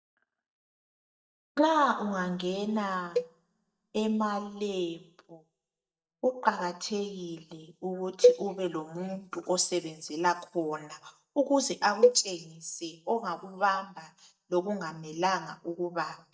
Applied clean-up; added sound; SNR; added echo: neural mask model DeepFilterNet 3.